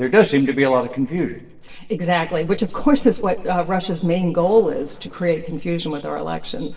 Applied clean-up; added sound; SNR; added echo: neural separator model SepFormer DNS4.